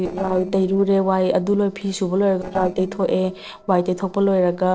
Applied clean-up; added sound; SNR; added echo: neural separator model SepFormer DNS4.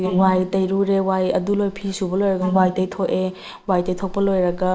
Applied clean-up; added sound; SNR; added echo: neural mask model Resemble Enhance denoiser.